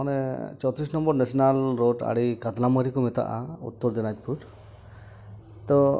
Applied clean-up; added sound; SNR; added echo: none; none; none; none.